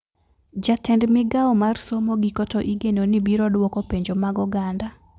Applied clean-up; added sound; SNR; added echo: none; none; none; none.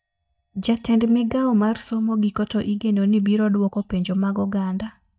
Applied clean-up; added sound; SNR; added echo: neural mask model DeepFilterNet 3.